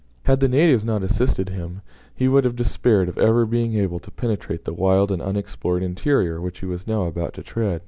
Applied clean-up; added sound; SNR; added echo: none; none; none; none.